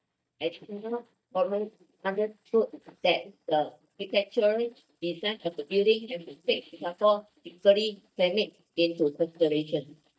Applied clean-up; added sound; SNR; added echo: neural mask model DeepFilterNet 3.